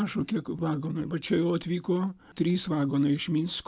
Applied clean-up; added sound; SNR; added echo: none; none; none; none.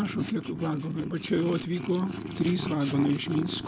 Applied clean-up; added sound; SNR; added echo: none; Purr; 8 dB; none.